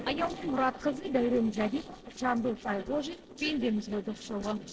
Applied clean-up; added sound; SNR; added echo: neural separator model SepFormer DNS4.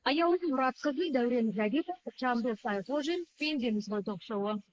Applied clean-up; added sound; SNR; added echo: neural mask model Resemble Enhance denoiser.